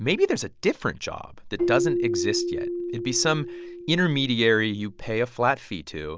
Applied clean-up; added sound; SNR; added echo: none; Keyboard (musical); 5 dB; none.